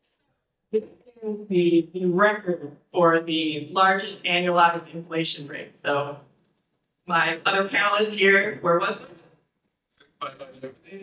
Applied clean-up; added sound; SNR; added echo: neural mask model DeepFilterNet 3.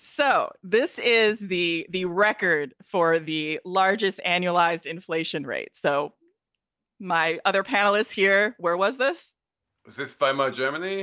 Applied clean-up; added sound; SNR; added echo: none; none; none; none.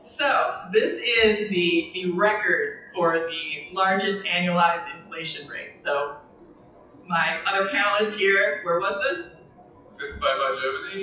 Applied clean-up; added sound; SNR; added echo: classical method WPE with log-MMSE.